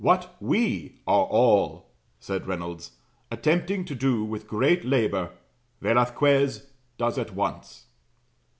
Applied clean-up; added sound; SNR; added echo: none; none; none; none.